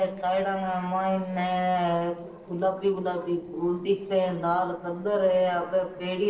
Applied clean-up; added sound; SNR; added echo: neural separator model SepFormer DNS4.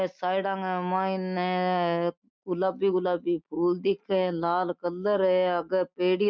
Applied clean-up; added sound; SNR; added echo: none; none; none; none.